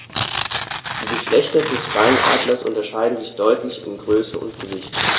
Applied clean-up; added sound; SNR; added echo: none; Tearing; 4 dB; reverberation time 2.8 s.